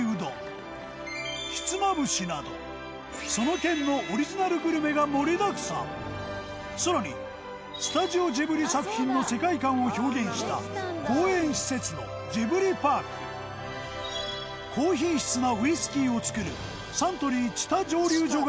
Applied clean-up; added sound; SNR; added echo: none; none; none; none.